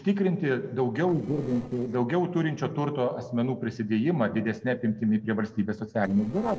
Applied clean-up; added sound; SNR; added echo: neural separator model SepFormer DNS4.